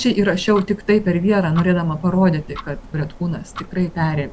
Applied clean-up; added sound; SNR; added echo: none; Tick-tock; 18 dB; none.